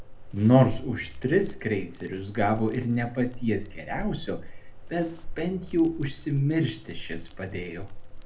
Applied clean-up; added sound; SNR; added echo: none; Crackle; 10 dB; reverberation time 0.3 s.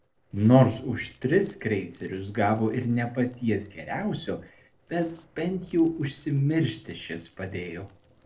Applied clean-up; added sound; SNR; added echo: neural separator model SepFormer DNS4.